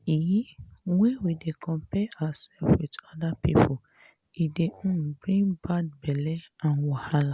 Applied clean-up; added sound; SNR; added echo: none; none; none; none.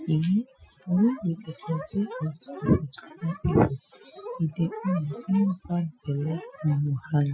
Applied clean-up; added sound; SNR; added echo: classical method Wiener filter.